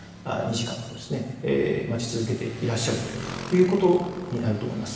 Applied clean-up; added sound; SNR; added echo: none; Motorcycle; 14 dB; reverberation time 1.2 s.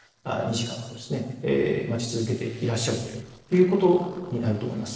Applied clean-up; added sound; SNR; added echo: neural separator model SepFormer DNS4.